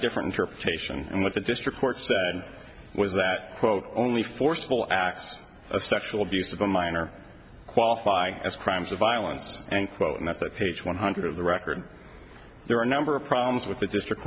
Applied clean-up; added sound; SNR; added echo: none; none; none; none.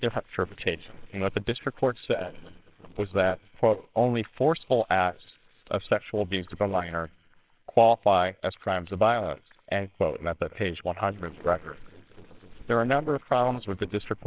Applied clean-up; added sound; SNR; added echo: neural separator model SepFormer WHAMR!.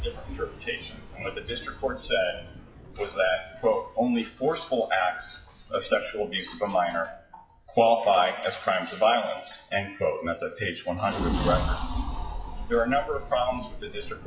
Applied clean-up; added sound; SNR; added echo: classical method WPE with log-MMSE.